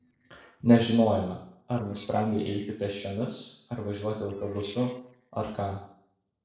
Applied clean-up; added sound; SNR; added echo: neural separator model SepFormer DNS4.